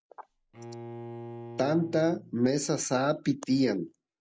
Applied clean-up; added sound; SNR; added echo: none; Bowed string instrument; 15 dB; none.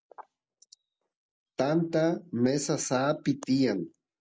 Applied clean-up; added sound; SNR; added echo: none; none; none; none.